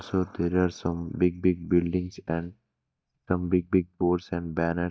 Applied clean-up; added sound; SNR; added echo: neural mask model DeepFilterNet 3.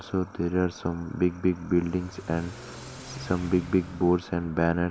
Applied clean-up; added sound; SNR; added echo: none; Accelerating, revving, vroom / Car; 18 dB; none.